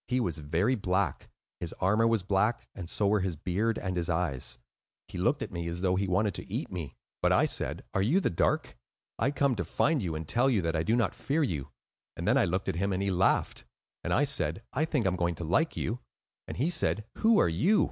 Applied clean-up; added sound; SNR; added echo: none; none; none; none.